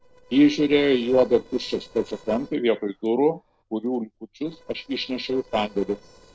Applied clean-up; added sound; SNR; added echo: neural separator model SepFormer DNS4.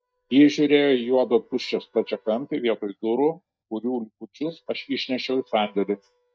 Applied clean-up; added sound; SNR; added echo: neural mask model DeepFilterNet 3.